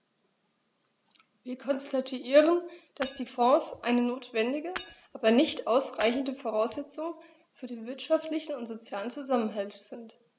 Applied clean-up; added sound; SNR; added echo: none; Shatter / Hammer; 17 dB; none.